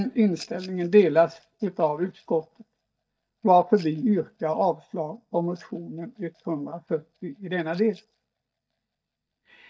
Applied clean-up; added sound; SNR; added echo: neural mask model DeepFilterNet 3.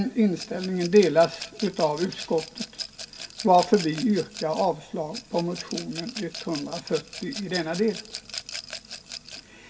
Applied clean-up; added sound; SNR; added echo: none; Rattle / Glass; 13 dB; reverberation time 0.2 s.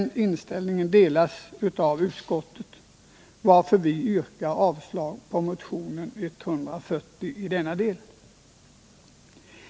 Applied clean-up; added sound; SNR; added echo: none; none; none; none.